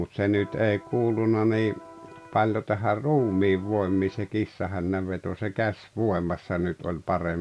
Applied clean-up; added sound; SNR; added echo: none; Electric guitar; 20 dB; none.